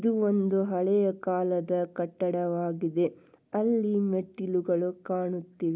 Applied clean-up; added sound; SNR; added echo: none; none; none; none.